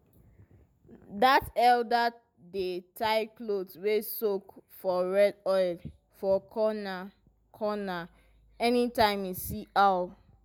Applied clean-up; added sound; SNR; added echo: none; none; none; none.